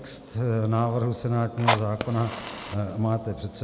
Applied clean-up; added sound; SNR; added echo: none; Fire; 4 dB; none.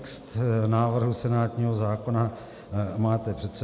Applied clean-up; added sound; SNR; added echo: none; none; none; none.